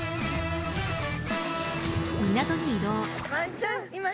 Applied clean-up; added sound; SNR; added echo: none; none; none; none.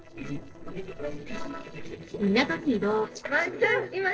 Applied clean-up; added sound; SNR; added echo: neural separator model SepFormer DNS4.